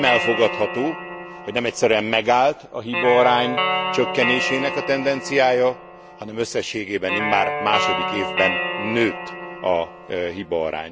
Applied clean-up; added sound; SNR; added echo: none; Guitar; 5 dB; none.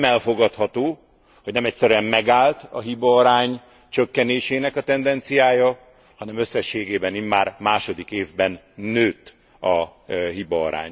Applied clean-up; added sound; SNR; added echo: none; none; none; none.